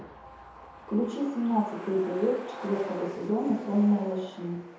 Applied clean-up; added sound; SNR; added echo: none; Truck; 15 dB; reverberation time 0.7 s.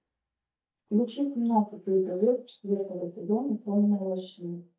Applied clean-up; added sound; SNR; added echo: neural mask model DeepFilterNet 3.